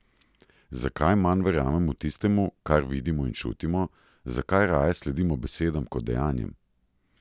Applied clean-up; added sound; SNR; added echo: none; none; none; none.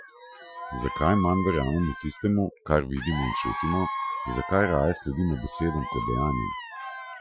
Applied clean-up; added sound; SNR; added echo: classical method Wiener filter.